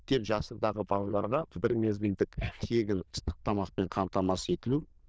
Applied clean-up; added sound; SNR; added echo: neural diffusion model UNIVERSE++.